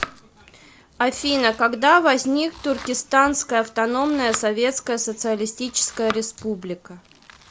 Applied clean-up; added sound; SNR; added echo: none; Domestic sounds, home sounds; 17 dB; none.